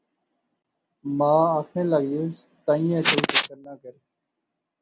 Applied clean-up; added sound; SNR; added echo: none; none; none; none.